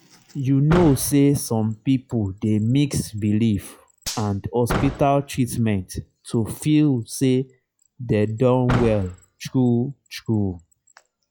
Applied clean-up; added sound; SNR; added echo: classical method log-MMSE.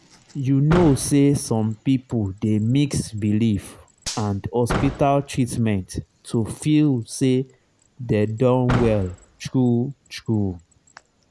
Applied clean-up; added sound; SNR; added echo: none; Slam / Car + Gunshot, gunfire; 13 dB; none.